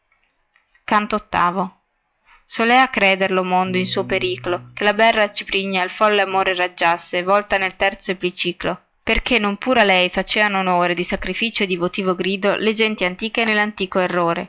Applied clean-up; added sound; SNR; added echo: classical method log-MMSE.